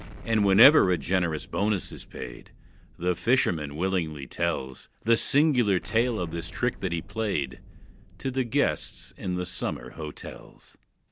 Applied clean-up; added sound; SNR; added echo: none; Explosion; 19 dB; none.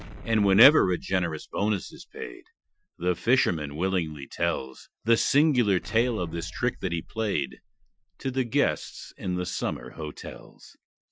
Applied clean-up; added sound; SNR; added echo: classical method Wiener filter.